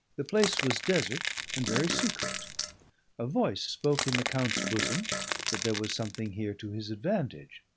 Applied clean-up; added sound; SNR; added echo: none; Fart + Crackle / Crushing; 2 dB; none.